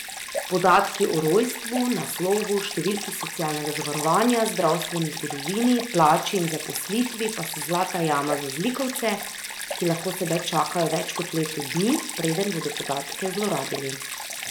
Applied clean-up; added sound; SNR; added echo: none; Stream; 8 dB; none.